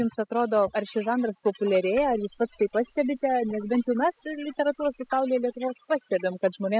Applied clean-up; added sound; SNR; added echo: classical method spectral subtraction.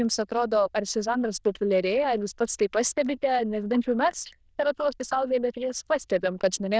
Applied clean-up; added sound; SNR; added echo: neural diffusion model UNIVERSE++.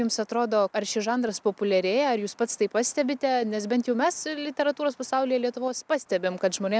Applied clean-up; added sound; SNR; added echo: none; none; none; none.